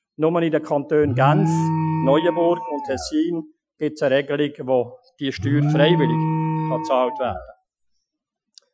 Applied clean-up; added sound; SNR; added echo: classical method Wiener filter.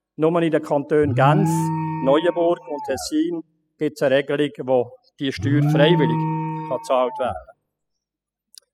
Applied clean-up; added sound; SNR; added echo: classical method spectral subtraction.